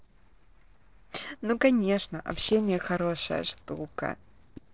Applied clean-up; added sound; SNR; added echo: neural separator model SepFormer DNS4.